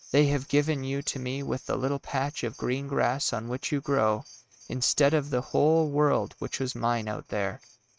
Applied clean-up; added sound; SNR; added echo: neural mask model RNNoise.